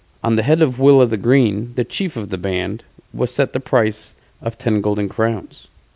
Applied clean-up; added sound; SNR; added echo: none; none; none; none.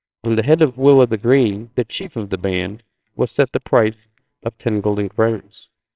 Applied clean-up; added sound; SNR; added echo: neural separator model SepFormer WHAMR!.